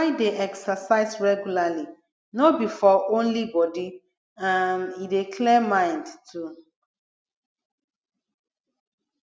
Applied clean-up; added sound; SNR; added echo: none; none; none; none.